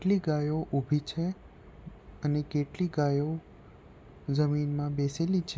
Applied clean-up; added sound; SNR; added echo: none; none; none; none.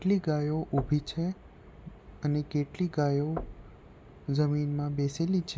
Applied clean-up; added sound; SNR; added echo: none; Knock / Wood; 16 dB; none.